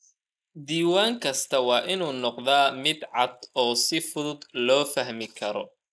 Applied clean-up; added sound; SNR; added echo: neural mask model Resemble Enhance denoiser.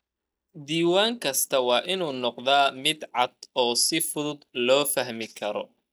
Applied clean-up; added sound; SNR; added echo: neural mask model DeepFilterNet 3.